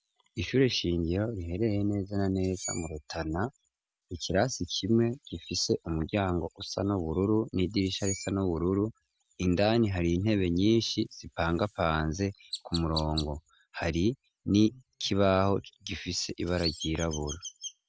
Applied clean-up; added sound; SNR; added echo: none; Chirp, tweet; 17 dB; none.